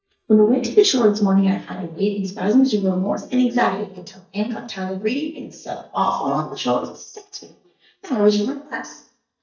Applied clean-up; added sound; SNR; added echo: neural mask model DeepFilterNet 3.